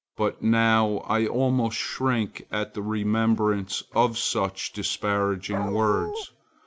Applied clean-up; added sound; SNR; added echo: none; Dog; 5 dB; none.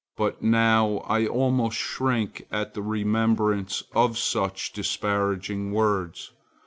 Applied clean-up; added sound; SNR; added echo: none; none; none; none.